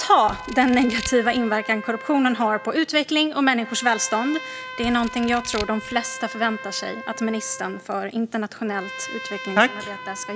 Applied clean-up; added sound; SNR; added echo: none; Scissors + Trumpet; 13 dB; none.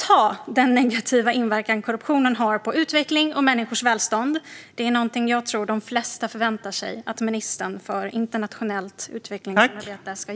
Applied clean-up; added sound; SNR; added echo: none; none; none; none.